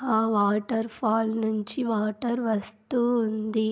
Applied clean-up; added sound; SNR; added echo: none; none; none; none.